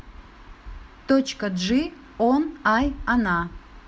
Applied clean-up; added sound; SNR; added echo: none; none; none; none.